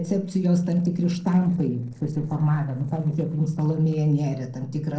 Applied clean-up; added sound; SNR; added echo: neural separator model SepFormer DNS4.